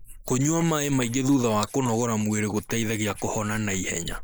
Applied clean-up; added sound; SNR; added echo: neural mask model Resemble Enhance denoiser.